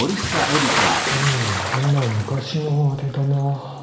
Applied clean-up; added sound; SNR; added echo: none; Bathtub (filling or washing) / Splash, splatter; 3 dB; reverberation time 1.2 s.